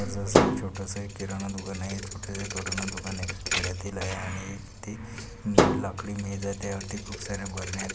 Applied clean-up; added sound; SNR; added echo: none; Thump, thud; -3 dB; none.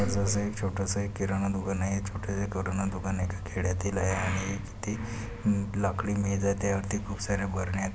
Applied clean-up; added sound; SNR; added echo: none; none; none; none.